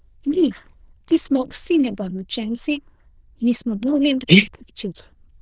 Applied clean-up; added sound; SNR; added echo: neural diffusion model UNIVERSE++.